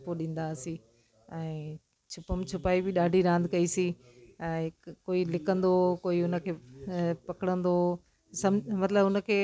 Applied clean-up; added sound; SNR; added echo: none; none; none; none.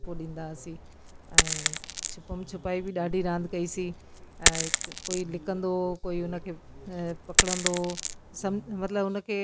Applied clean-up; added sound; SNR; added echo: none; Coin (dropping); -2 dB; none.